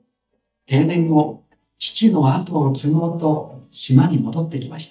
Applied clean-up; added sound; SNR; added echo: neural mask model DeepFilterNet 3.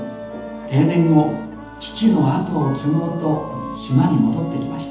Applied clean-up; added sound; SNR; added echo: none; Wind instrument, woodwind instrument; 19 dB; reverberation time 1.3 s.